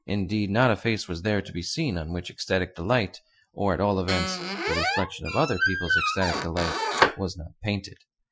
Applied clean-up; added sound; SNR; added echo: classical method Wiener filter.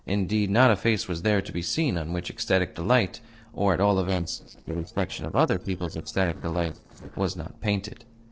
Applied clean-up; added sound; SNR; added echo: neural separator model SepFormer DNS4.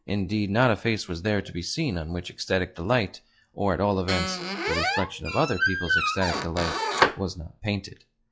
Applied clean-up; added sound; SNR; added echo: classical method log-MMSE.